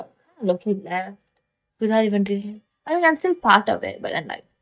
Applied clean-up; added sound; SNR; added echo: neural mask model DeepFilterNet 3.